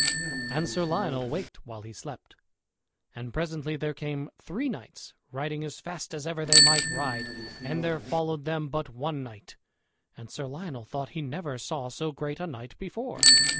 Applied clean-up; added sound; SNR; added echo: none; Bicycle bell; -3 dB; none.